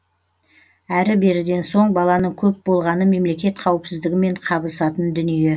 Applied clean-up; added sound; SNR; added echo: none; none; none; none.